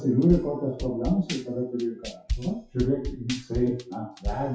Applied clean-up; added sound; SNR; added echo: classical method WPE with log-MMSE.